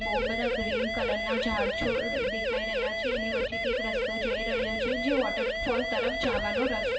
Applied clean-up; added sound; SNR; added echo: none; Siren; -3 dB; reverberation time 0.8 s.